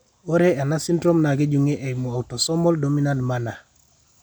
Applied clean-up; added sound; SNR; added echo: none; none; none; none.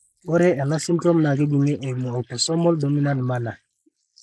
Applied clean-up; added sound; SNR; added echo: neural mask model Resemble Enhance denoiser.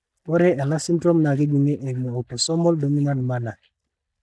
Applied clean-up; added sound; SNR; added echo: neural mask model DeepFilterNet 3.